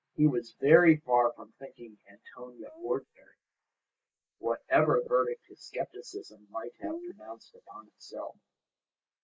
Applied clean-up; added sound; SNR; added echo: neural mask model Resemble Enhance denoiser.